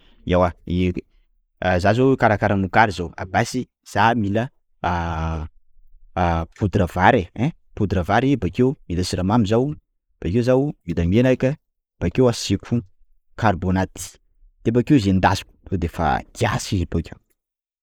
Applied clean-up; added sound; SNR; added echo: neural mask model Resemble Enhance denoiser.